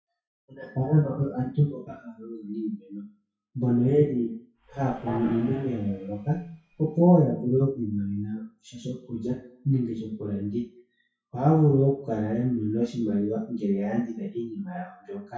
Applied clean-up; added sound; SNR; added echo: classical method WPE with log-MMSE.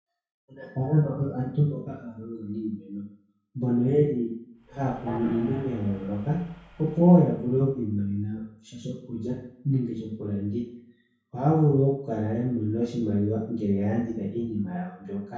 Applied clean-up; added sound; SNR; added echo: none; Train; 19 dB; reverberation time 0.6 s.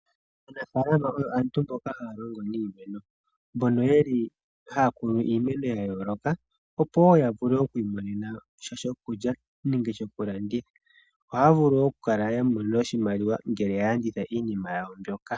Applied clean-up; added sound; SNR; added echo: none; none; none; none.